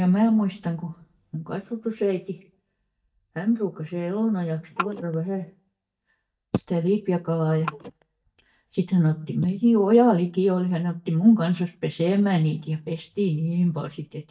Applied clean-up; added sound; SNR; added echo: neural mask model DeepFilterNet 3.